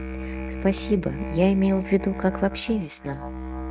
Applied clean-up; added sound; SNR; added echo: neural mask model RNNoise.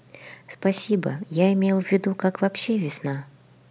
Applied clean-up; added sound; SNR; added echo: none; none; none; none.